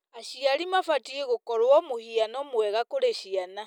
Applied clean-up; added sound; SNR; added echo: none; none; none; none.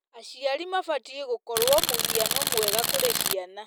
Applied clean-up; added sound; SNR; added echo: none; Tools; -3 dB; none.